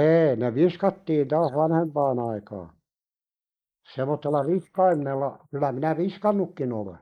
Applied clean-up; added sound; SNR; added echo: neural mask model Resemble Enhance denoiser.